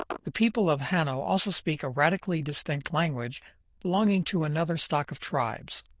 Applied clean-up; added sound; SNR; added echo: neural diffusion model UNIVERSE++.